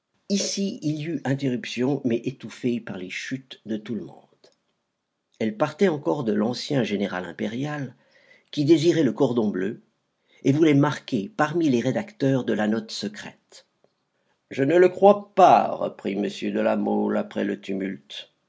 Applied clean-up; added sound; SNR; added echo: none; none; none; none.